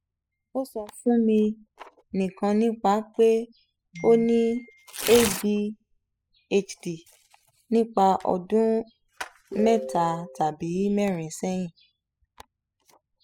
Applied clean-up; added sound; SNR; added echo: classical method spectral subtraction.